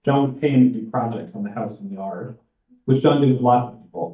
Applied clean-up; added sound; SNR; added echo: neural mask model DeepFilterNet 3.